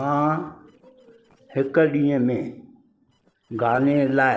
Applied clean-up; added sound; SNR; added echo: neural separator model SepFormer DNS4.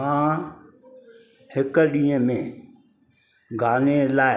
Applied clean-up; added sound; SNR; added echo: none; none; none; none.